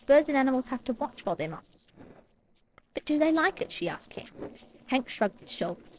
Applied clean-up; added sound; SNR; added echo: neural separator model SepFormer DNS4.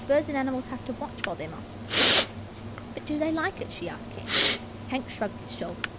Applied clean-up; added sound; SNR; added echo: none; Respiratory sounds; 0 dB; none.